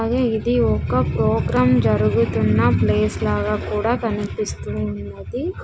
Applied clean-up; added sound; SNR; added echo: none; none; none; none.